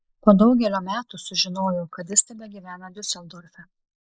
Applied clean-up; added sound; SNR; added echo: neural mask model Resemble Enhance denoiser.